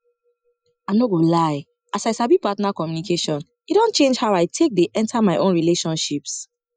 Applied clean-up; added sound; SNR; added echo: classical method Wiener filter.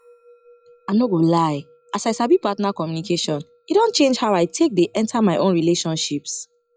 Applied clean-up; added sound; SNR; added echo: classical method log-MMSE.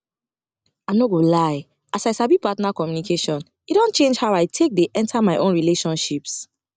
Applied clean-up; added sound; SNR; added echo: none; none; none; none.